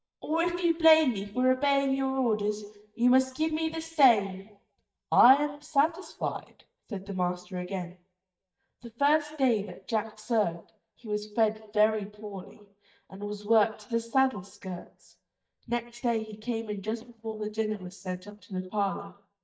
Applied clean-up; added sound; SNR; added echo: neural mask model DeepFilterNet 3.